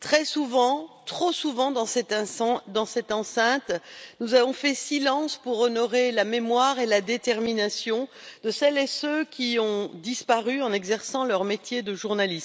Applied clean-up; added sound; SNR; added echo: none; none; none; none.